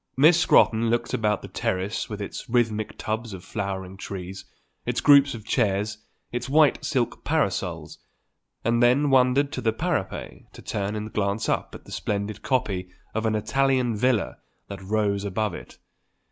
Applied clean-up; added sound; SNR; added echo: none; none; none; none.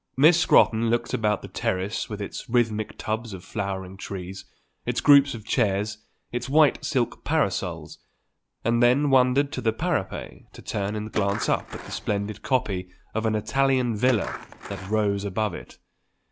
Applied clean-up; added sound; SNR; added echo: none; Skateboard; 12 dB; none.